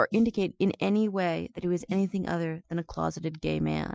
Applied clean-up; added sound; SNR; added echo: classical method Wiener filter.